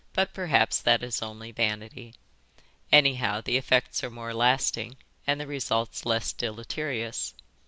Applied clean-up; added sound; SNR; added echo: none; none; none; none.